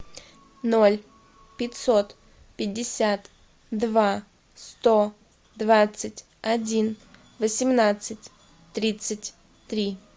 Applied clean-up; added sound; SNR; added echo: none; none; none; none.